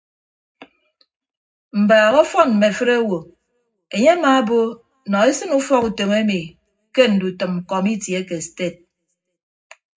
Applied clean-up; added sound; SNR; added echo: none; none; none; reverberation time 0.3 s.